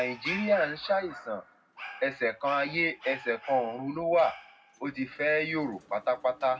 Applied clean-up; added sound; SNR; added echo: none; Dog; 16 dB; reverberation time 0.3 s.